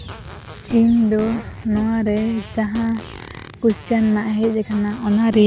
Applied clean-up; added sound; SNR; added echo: none; Fart; 17 dB; none.